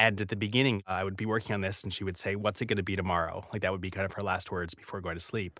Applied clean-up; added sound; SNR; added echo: none; none; none; none.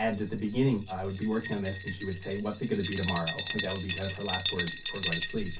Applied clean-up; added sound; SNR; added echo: none; Glass; 5 dB; reverberation time 0.3 s.